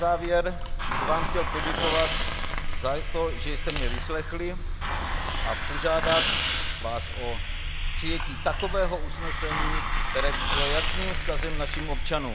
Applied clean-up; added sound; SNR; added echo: none; Hiss; -4 dB; none.